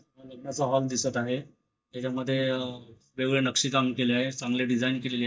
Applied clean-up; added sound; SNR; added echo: neural mask model DeepFilterNet 3.